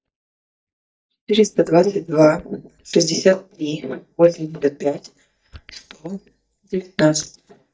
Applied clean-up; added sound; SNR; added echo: neural mask model DeepFilterNet 3.